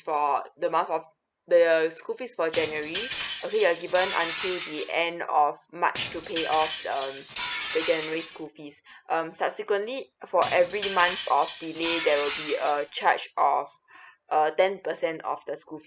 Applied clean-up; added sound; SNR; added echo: none; Glass; 7 dB; none.